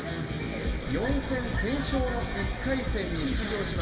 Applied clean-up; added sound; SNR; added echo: none; Bowed string instrument; 16 dB; reverberation time 2.2 s.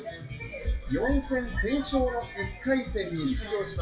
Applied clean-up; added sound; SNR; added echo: classical method WPE with log-MMSE.